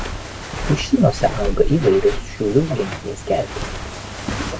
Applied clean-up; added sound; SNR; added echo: none; Walk, footsteps; 6 dB; none.